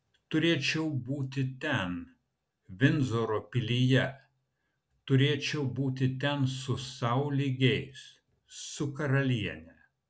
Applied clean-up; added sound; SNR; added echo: none; none; none; none.